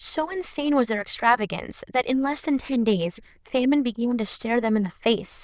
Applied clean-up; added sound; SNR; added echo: neural diffusion model UNIVERSE++.